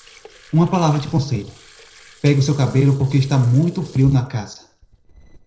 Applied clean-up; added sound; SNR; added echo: neural separator model SepFormer DNS4.